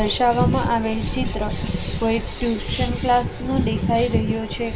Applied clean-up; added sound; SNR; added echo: none; Bird; 9 dB; reverberation time 0.2 s.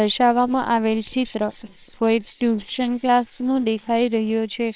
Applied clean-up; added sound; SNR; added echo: neural separator model SepFormer WHAMR!.